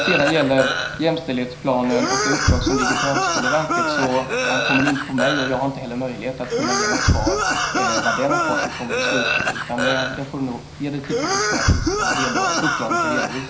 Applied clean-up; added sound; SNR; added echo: none; Cough; -2 dB; reverberation time 0.5 s.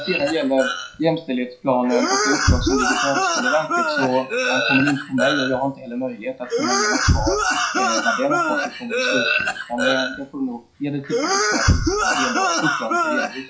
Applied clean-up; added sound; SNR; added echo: classical method WPE with log-MMSE.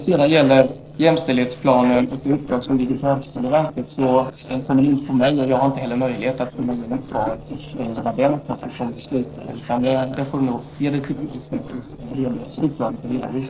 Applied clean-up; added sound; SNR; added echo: neural separator model SepFormer DNS4.